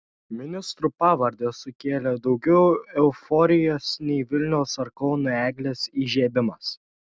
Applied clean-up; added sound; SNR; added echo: none; none; none; none.